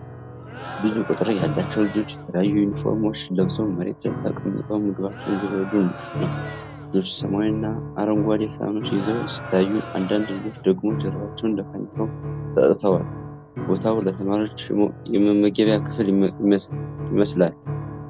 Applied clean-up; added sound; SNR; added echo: none; Piano + Crowd; 9 dB; none.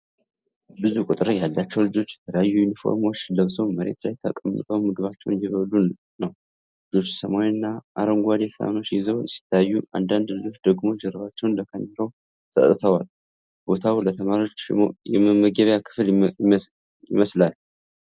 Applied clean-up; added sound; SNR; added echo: none; none; none; none.